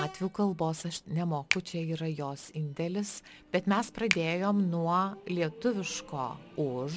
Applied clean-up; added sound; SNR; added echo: none; Finger snapping + Train; 10 dB; none.